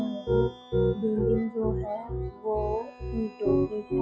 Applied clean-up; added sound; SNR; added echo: classical method log-MMSE.